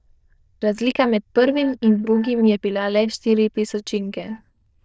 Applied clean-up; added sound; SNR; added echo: neural diffusion model UNIVERSE++.